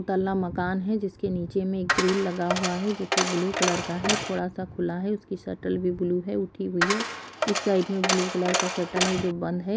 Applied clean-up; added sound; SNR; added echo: none; Coin (dropping); 1 dB; none.